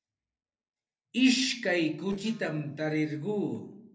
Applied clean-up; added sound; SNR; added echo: neural separator model SepFormer DNS4.